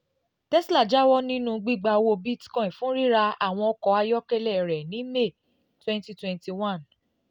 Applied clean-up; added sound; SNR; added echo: none; none; none; none.